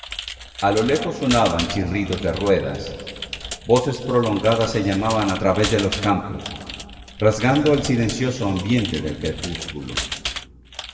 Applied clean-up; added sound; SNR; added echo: none; Computer keyboard; 11 dB; reverberation time 2.3 s.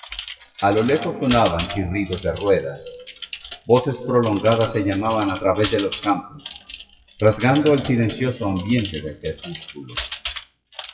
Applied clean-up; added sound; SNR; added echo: classical method WPE with log-MMSE.